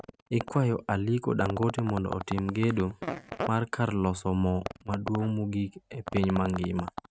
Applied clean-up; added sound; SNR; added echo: neural mask model RNNoise.